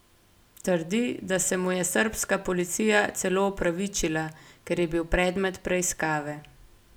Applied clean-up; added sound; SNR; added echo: none; none; none; none.